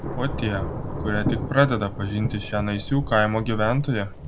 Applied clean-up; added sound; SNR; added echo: none; Thunder / Rain; 6 dB; none.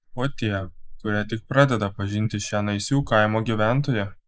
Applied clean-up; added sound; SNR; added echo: neural mask model Resemble Enhance denoiser.